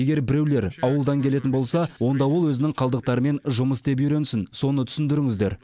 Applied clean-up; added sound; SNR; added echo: none; none; none; none.